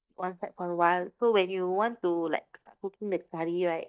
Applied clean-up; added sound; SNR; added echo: neural mask model DeepFilterNet 3.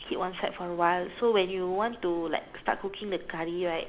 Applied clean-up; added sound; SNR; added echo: none; Boiling; 20 dB; none.